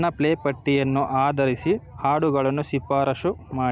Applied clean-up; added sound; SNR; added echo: none; none; none; none.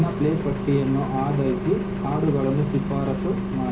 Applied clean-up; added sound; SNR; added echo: none; Engine; 4 dB; reverberation time 0.5 s.